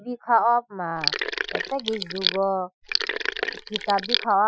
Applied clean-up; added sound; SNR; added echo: classical method Wiener filter.